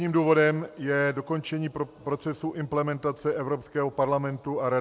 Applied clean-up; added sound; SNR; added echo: none; none; none; none.